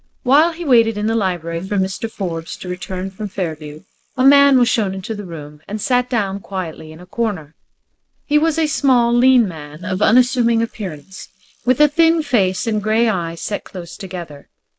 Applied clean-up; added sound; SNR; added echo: neural mask model Resemble Enhance denoiser.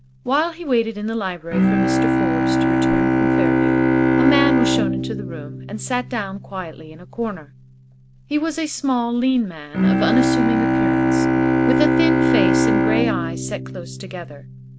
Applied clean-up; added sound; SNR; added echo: none; Bowed string instrument; -5 dB; none.